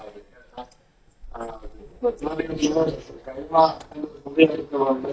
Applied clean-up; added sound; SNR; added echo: neural mask model DeepFilterNet 3.